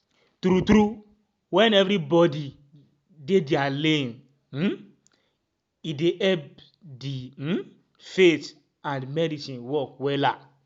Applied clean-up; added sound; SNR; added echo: none; none; none; none.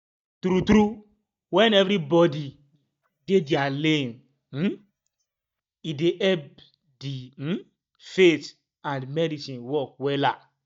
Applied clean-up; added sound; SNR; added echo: neural mask model DeepFilterNet 3.